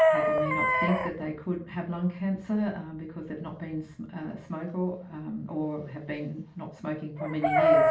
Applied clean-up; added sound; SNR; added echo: none; Chicken, rooster; -3 dB; reverberation time 0.3 s.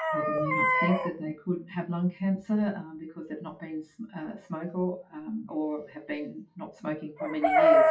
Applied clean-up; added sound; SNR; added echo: classical method WPE with log-MMSE.